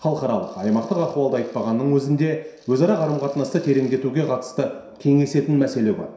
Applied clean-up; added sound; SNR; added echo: none; none; none; reverberation time 0.7 s.